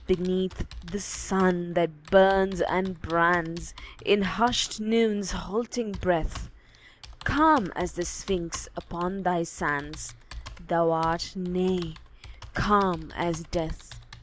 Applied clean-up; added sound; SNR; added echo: none; Computer keyboard; 17 dB; none.